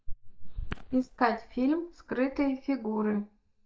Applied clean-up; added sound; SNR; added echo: neural mask model DeepFilterNet 3.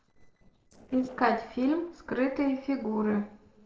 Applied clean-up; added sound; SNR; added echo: neural separator model SepFormer DNS4.